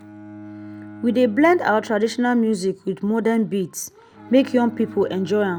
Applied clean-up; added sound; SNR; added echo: none; Bowed string instrument; 19 dB; none.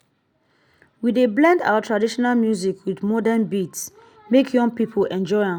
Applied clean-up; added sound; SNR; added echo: none; none; none; none.